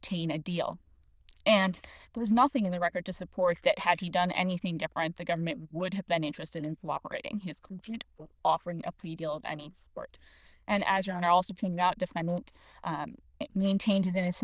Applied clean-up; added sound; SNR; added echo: neural diffusion model UNIVERSE++.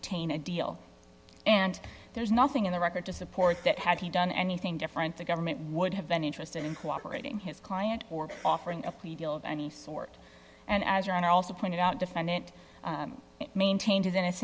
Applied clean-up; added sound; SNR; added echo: none; Cough; 17 dB; none.